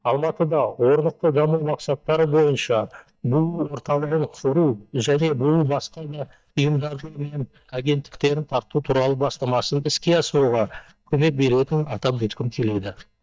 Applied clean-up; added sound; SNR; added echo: neural mask model DeepFilterNet 3.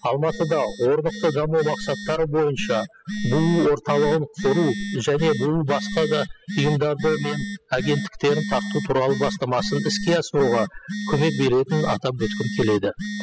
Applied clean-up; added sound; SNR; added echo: classical method spectral subtraction.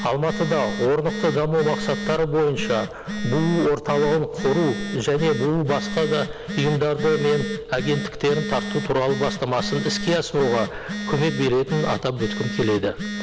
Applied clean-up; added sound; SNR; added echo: none; Telephone; 7 dB; none.